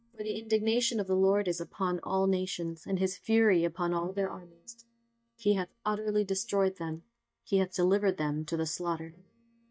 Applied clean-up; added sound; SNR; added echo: neural mask model DeepFilterNet 3.